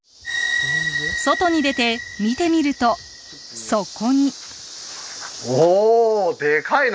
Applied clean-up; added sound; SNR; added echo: none; none; none; none.